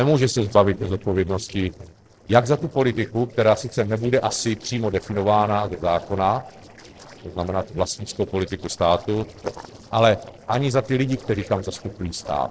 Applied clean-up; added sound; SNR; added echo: neural separator model SepFormer DNS4.